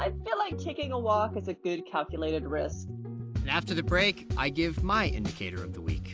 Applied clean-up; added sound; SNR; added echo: none; none; none; none.